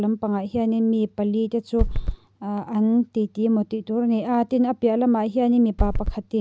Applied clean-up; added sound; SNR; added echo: none; Run; 0 dB; none.